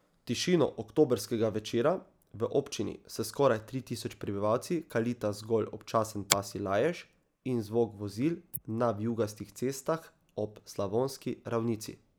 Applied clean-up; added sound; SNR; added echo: neural mask model Resemble Enhance denoiser.